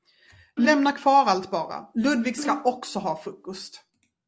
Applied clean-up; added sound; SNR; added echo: none; Bowed string instrument; 13 dB; none.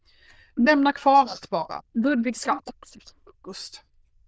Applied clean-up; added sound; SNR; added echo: neural diffusion model UNIVERSE++.